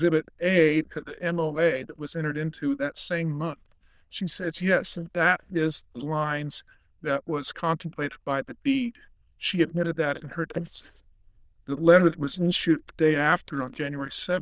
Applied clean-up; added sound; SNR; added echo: neural diffusion model UNIVERSE++.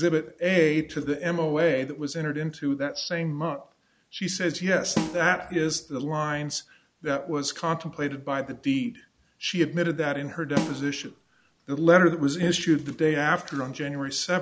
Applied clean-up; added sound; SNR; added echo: none; Snare drum; 6 dB; none.